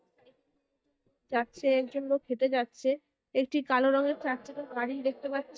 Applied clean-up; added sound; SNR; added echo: neural mask model DeepFilterNet 3.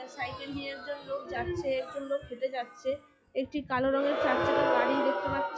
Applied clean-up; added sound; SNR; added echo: classical method log-MMSE.